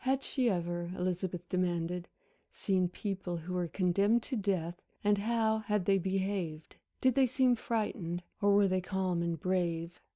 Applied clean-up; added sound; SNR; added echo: none; none; none; none.